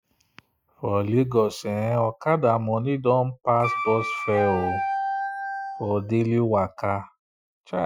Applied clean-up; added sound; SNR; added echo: classical method Wiener filter.